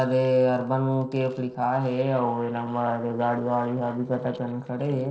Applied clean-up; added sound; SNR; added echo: neural separator model SepFormer DNS4.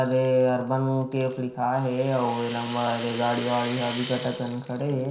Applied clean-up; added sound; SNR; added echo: none; Rattle; 11 dB; reverberation time 0.5 s.